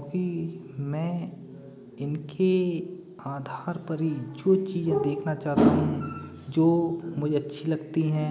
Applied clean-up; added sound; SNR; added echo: none; none; none; none.